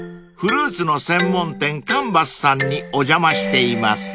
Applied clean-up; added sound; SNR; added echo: none; none; none; none.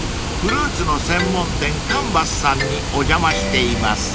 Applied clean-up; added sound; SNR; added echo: none; Water; 2 dB; none.